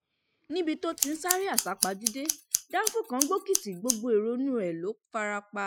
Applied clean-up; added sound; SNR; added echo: classical method Wiener filter.